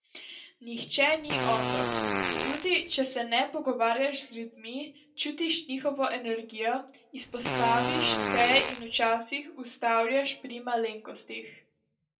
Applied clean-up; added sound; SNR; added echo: none; Fart; 1 dB; reverberation time 0.2 s.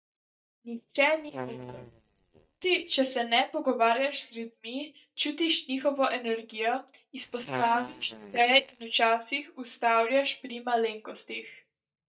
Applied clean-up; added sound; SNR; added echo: neural mask model DeepFilterNet 3.